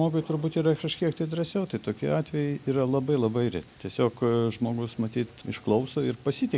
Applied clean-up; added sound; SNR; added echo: none; none; none; none.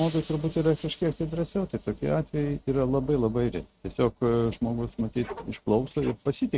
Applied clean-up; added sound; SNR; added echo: neural mask model RNNoise.